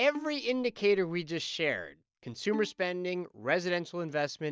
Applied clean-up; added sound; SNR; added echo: neural mask model DeepFilterNet 3.